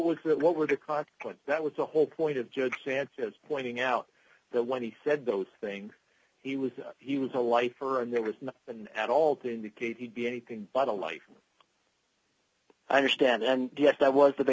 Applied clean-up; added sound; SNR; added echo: none; none; none; none.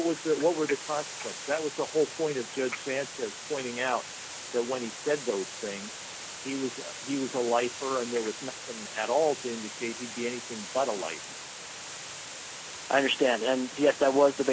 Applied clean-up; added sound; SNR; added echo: none; Water; 10 dB; none.